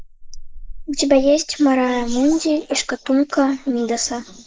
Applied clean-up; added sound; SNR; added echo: neural mask model Resemble Enhance denoiser.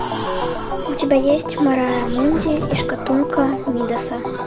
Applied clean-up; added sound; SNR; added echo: none; Zipper (clothing) + Organ; 4 dB; none.